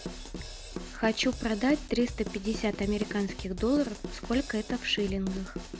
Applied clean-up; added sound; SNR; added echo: none; Drum / Drum kit; 10 dB; none.